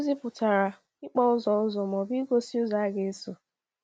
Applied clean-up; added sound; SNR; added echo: none; none; none; none.